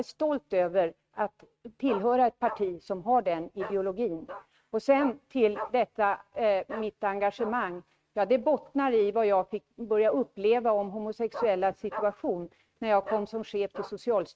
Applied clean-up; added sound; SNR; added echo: neural mask model RNNoise.